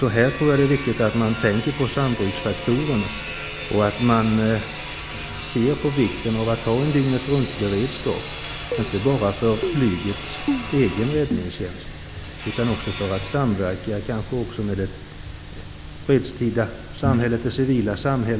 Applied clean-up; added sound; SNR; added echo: none; Keyboard (musical) + Sawing; 11 dB; none.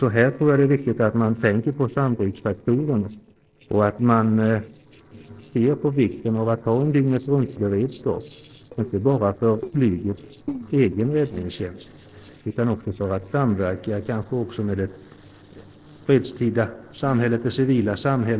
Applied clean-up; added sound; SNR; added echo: neural separator model SepFormer DNS4.